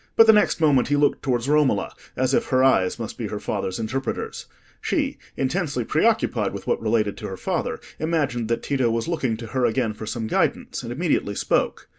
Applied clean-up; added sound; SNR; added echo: none; none; none; none.